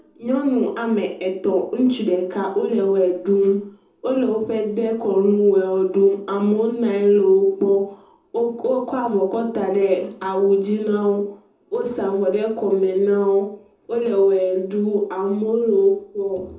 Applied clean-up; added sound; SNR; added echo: none; none; none; reverberation time 0.6 s.